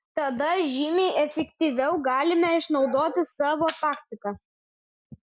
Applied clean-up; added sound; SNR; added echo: none; none; none; none.